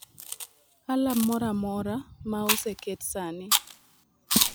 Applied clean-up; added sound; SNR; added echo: none; Chewing, mastication; 1 dB; none.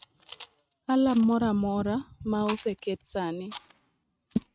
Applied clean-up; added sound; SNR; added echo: neural mask model RNNoise.